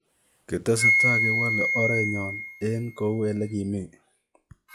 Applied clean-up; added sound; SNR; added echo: classical method log-MMSE.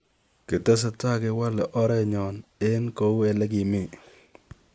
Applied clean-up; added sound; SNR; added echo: none; none; none; none.